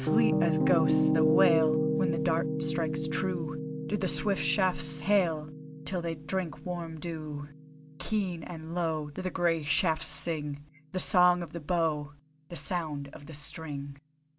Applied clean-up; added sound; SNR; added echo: none; Piano; 1 dB; none.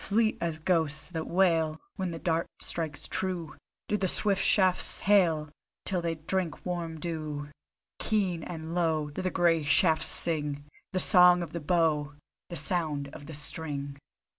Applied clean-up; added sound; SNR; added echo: none; none; none; none.